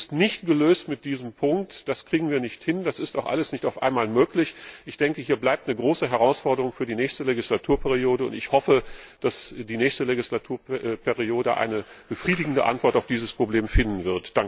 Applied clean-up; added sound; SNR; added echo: none; none; none; none.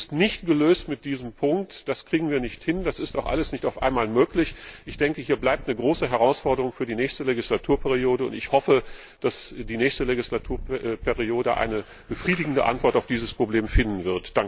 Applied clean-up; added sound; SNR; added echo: none; Purr; 17 dB; none.